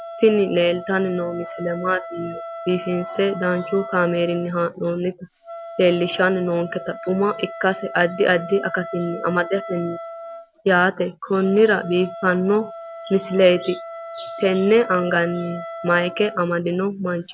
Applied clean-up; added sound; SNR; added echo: none; Wind instrument, woodwind instrument; 13 dB; none.